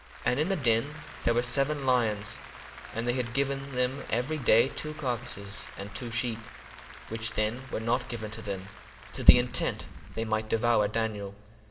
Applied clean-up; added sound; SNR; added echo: none; Applause; 18 dB; reverberation time 1.1 s.